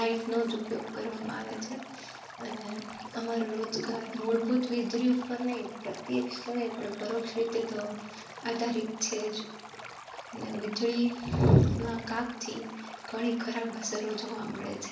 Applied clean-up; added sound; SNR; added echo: none; Stream; 14 dB; reverberation time 0.7 s.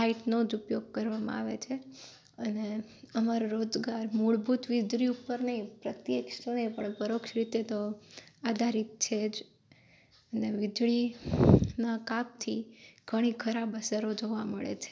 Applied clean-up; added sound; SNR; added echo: none; none; none; none.